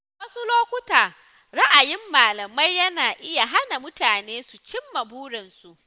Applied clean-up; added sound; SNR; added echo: none; none; none; none.